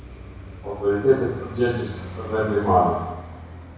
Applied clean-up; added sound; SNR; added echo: none; Traffic noise, roadway noise; 13 dB; reverberation time 1.0 s.